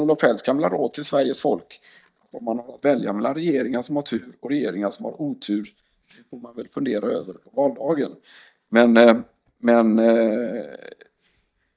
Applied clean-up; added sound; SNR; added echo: neural mask model DeepFilterNet 3.